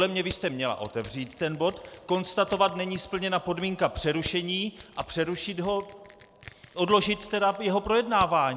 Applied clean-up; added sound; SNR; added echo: none; Crushing; 20 dB; none.